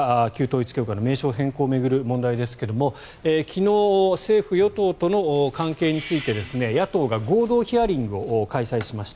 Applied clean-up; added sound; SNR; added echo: none; none; none; none.